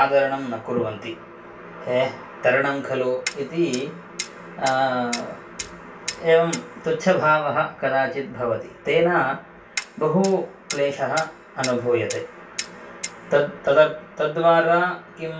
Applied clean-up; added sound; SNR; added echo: none; Clock; 13 dB; reverberation time 0.2 s.